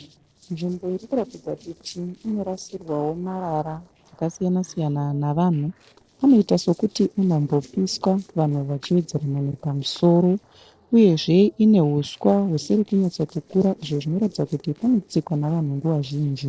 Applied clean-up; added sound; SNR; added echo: neural separator model SepFormer DNS4.